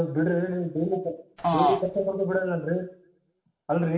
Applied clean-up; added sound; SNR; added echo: none; Fart; -2 dB; reverberation time 0.6 s.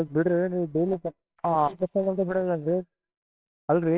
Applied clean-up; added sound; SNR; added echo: neural separator model SepFormer WHAMR!.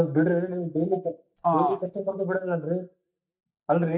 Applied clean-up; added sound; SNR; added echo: neural mask model DeepFilterNet 3.